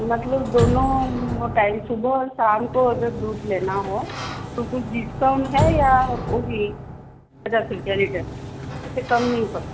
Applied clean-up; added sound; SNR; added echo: none; Sliding door; 6 dB; none.